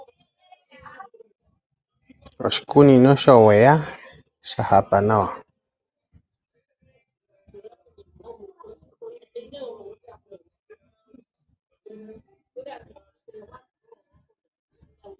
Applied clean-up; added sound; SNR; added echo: none; none; none; none.